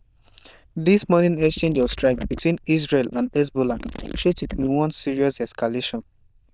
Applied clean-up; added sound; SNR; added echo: neural diffusion model UNIVERSE++.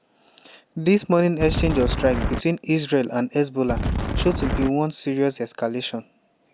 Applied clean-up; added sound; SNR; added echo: none; Wind; 1 dB; none.